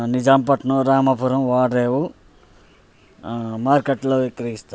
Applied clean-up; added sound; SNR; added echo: none; none; none; none.